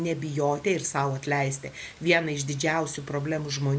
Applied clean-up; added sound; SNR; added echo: none; none; none; none.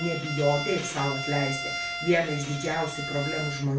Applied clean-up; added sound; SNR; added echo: none; Bowed string instrument; 6 dB; reverberation time 0.3 s.